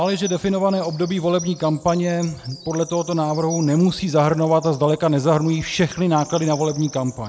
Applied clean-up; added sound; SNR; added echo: none; Bird vocalization, bird call, bird song; 19 dB; none.